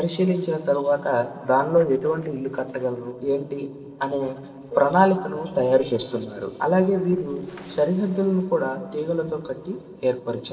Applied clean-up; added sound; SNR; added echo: neural separator model SepFormer DNS4.